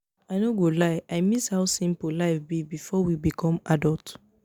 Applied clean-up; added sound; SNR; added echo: none; none; none; none.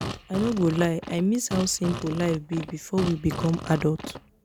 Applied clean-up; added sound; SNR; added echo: none; Fart; 10 dB; none.